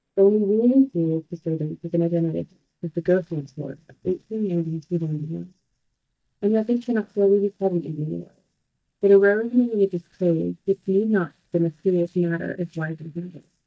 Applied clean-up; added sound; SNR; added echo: neural mask model DeepFilterNet 3.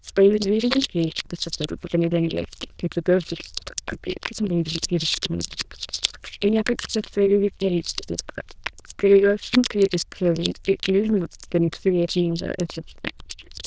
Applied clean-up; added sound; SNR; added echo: neural diffusion model UNIVERSE++.